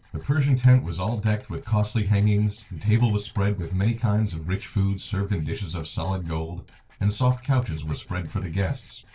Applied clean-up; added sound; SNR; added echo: neural separator model SepFormer DNS4.